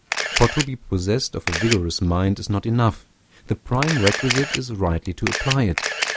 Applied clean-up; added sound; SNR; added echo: none; Camera; 6 dB; none.